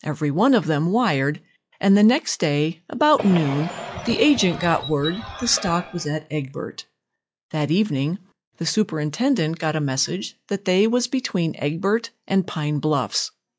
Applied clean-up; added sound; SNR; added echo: classical method log-MMSE.